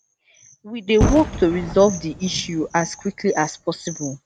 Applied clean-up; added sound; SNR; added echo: none; Boom; 7 dB; none.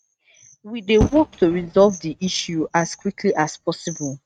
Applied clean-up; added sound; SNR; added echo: neural mask model RNNoise.